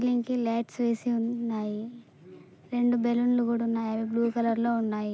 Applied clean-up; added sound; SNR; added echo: none; none; none; none.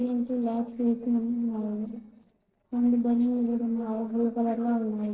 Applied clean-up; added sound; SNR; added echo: neural separator model SepFormer DNS4.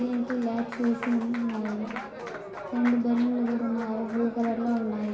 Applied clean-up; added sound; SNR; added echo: none; Applause; 11 dB; reverberation time 0.9 s.